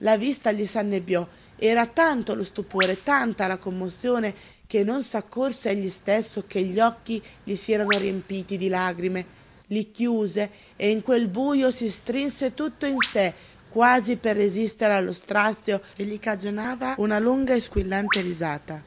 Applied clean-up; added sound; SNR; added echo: none; Bird vocalization, bird call, bird song; 14 dB; none.